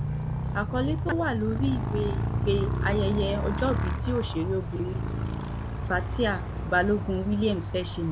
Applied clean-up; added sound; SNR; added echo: none; Motorcycle; 0 dB; none.